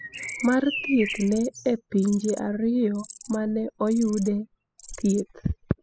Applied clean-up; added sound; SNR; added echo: classical method spectral subtraction.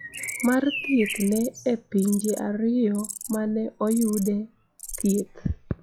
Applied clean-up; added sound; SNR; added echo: classical method log-MMSE.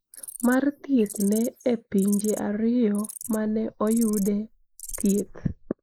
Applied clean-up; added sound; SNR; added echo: neural mask model Resemble Enhance denoiser.